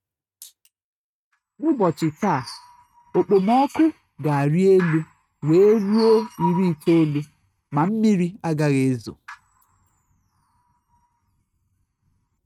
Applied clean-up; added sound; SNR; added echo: neural mask model RNNoise.